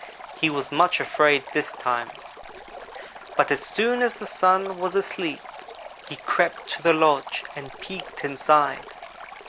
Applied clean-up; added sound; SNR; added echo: none; Stream; 15 dB; none.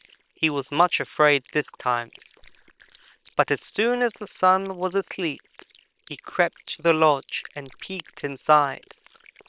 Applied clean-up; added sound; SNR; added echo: neural separator model SepFormer WHAM!.